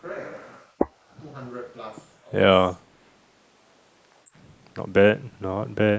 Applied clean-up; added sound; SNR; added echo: neural mask model Resemble Enhance denoiser.